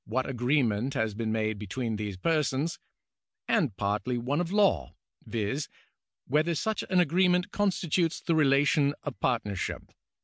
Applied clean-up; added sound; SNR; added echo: none; none; none; none.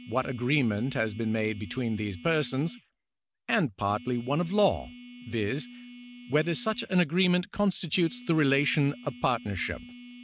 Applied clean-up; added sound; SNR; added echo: none; Telephone; 18 dB; none.